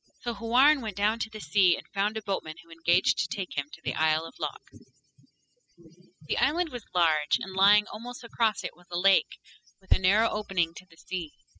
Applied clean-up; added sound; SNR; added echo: classical method spectral subtraction.